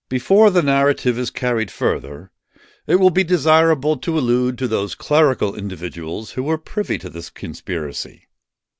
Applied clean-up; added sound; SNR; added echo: none; none; none; none.